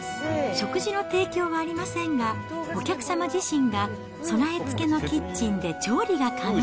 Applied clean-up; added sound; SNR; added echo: none; none; none; none.